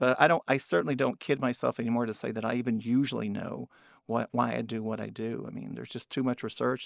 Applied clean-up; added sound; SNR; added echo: neural mask model Resemble Enhance denoiser.